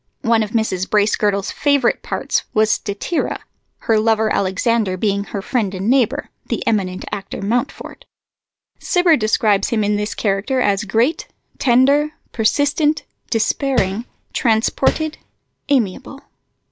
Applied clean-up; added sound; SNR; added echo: none; Tap; 5 dB; none.